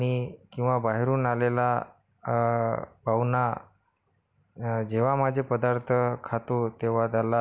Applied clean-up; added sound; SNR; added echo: none; none; none; none.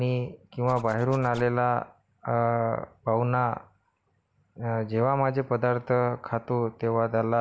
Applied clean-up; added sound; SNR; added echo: none; Zipper (clothing); 19 dB; none.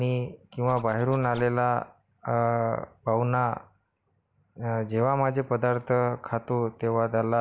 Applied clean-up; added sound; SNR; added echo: neural mask model Resemble Enhance denoiser.